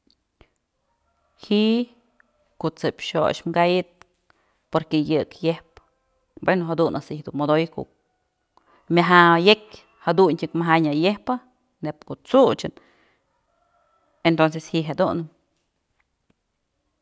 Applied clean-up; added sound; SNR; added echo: none; none; none; none.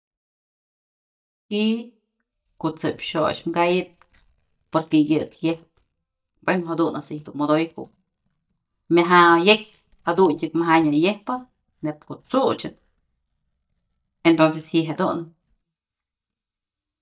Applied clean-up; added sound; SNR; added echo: neural mask model DeepFilterNet 3.